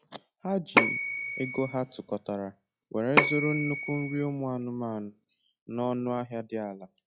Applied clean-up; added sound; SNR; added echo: classical method log-MMSE.